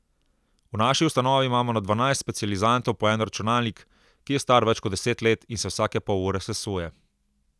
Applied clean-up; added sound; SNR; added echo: none; none; none; none.